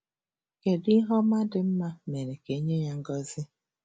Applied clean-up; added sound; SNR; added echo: none; none; none; none.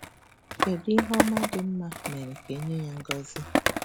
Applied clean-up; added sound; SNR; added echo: none; Skateboard; 0 dB; none.